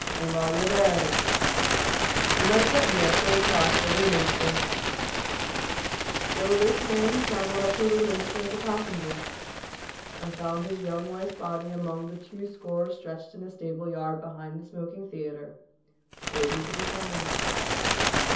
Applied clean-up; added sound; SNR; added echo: none; Bird; -1 dB; reverberation time 0.7 s.